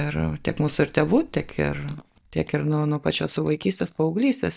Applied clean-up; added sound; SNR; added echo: neural mask model DeepFilterNet 3.